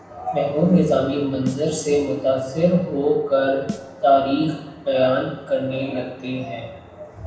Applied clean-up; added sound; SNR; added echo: none; Snare drum; 18 dB; reverberation time 0.8 s.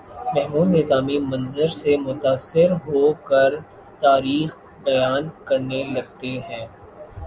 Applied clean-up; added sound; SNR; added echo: none; none; none; none.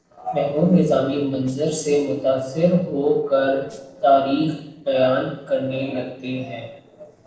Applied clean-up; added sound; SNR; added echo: neural separator model SepFormer DNS4.